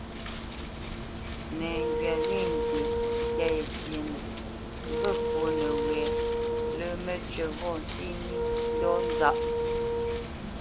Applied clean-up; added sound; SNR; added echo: none; Wind instrument, woodwind instrument + Wind; -5 dB; none.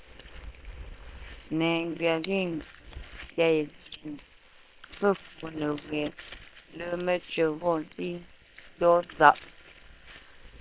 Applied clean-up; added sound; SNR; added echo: neural separator model SepFormer WHAM!.